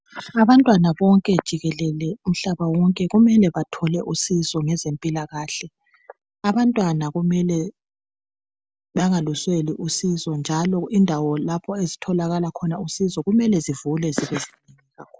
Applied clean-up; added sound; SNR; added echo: none; none; none; none.